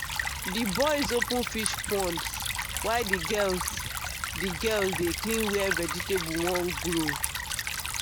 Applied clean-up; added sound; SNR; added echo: none; Stream / Trickle, dribble; 2 dB; none.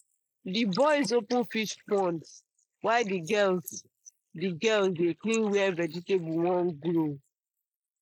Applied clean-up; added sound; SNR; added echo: neural mask model Resemble Enhance denoiser.